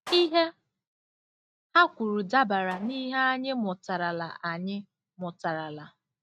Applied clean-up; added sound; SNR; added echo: neural mask model RNNoise.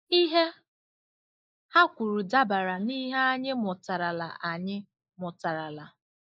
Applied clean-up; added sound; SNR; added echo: neural mask model Resemble Enhance denoiser.